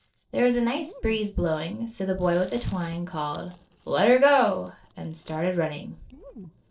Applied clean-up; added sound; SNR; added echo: neural separator model SepFormer DNS4.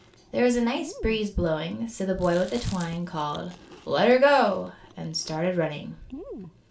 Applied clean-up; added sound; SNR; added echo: none; Chewing, mastication; 20 dB; reverberation time 0.3 s.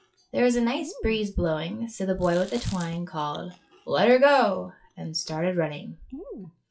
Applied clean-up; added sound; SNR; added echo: classical method WPE with log-MMSE.